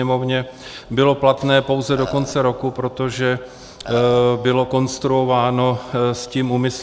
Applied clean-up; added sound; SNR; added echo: none; Burping, eructation; 12 dB; none.